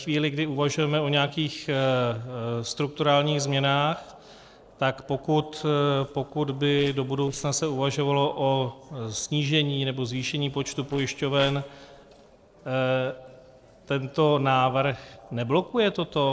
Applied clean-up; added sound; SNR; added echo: neural separator model SepFormer DNS4.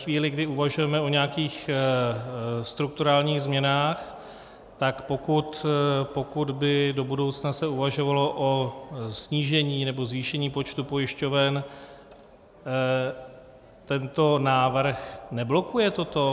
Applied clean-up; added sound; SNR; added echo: none; none; none; none.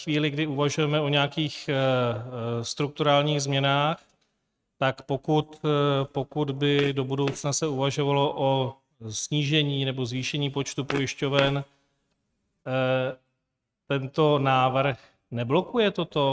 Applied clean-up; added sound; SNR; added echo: neural mask model RNNoise.